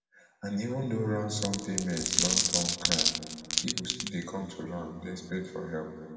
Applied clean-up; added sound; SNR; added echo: none; Glass; -4 dB; reverberation time 2.0 s.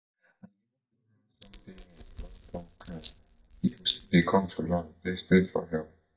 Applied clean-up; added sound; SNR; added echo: neural mask model DeepFilterNet 3.